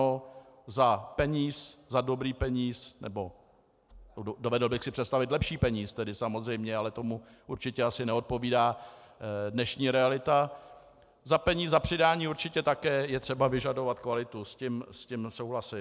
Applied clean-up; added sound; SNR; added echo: none; none; none; none.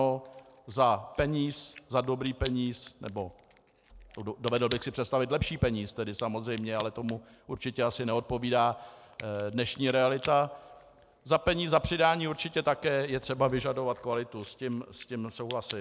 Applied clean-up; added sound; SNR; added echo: none; Crack; 19 dB; none.